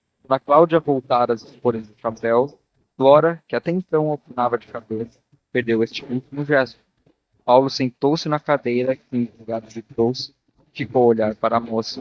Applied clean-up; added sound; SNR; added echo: neural mask model DeepFilterNet 3.